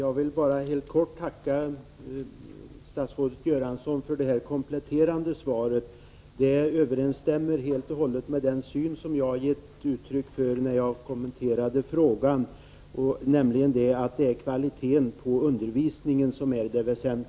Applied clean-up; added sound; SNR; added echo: none; none; none; none.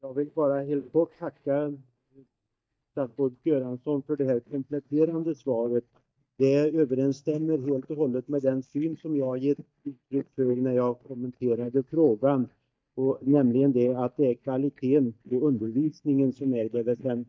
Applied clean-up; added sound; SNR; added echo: neural mask model DeepFilterNet 3.